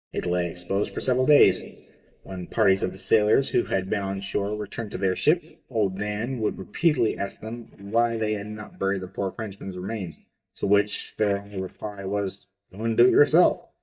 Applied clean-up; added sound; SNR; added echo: neural mask model DeepFilterNet 3.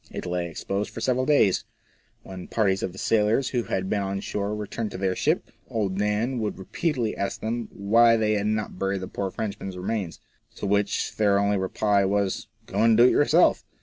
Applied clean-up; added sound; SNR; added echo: none; none; none; none.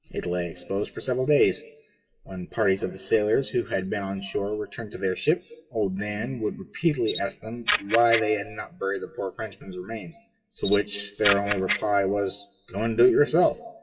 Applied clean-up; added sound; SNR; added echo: classical method WPE with log-MMSE.